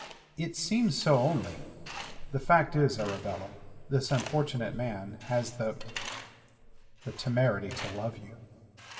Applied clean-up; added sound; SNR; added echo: none; Tools; 16 dB; reverberation time 2.6 s.